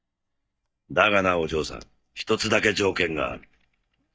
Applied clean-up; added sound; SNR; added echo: neural mask model DeepFilterNet 3.